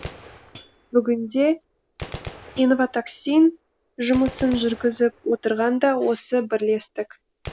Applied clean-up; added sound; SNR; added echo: none; Gunshot, gunfire + Hi-hat; 18 dB; none.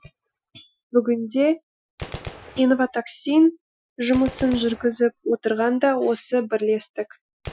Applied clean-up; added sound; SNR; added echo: classical method Wiener filter.